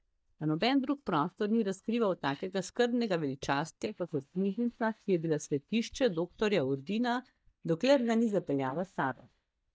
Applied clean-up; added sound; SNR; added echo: neural mask model DeepFilterNet 3.